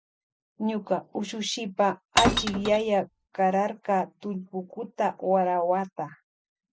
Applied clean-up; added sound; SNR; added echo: none; Glass; 0 dB; none.